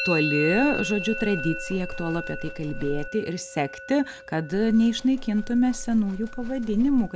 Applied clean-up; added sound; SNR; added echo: none; Livestock, farm animals, working animals + Musical instrument; 8 dB; none.